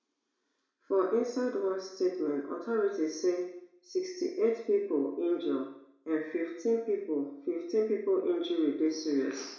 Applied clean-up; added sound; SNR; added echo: none; none; none; reverberation time 0.6 s.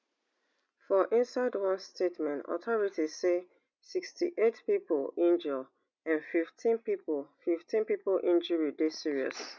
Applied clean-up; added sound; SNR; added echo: none; none; none; none.